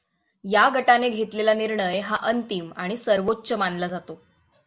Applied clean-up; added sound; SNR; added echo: none; none; none; none.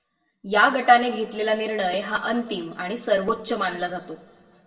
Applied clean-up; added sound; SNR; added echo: none; none; none; reverberation time 1.3 s.